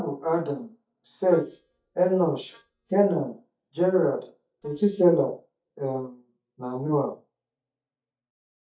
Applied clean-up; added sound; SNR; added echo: neural mask model DeepFilterNet 3.